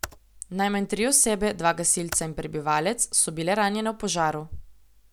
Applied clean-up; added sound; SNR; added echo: none; Computer keyboard; 17 dB; none.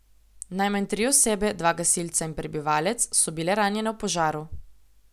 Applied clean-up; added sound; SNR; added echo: none; none; none; none.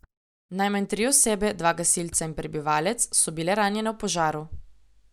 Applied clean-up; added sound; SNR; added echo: neural mask model DeepFilterNet 3.